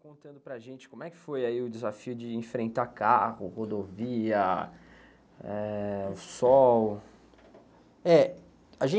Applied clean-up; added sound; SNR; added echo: none; none; none; none.